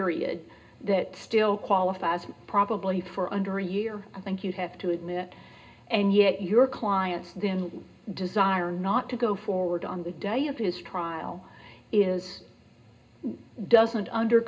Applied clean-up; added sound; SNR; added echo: none; none; none; reverberation time 0.2 s.